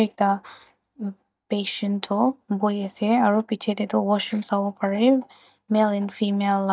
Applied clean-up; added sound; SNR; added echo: neural mask model DeepFilterNet 3.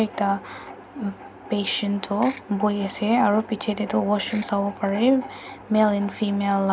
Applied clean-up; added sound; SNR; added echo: none; Ratchet, pawl / Percussion; 18 dB; none.